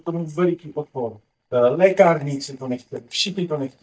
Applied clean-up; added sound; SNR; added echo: neural mask model DeepFilterNet 3.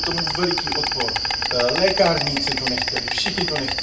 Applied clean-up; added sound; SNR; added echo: none; Insect; -1 dB; reverberation time 0.3 s.